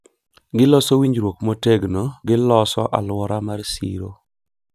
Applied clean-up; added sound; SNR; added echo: none; none; none; none.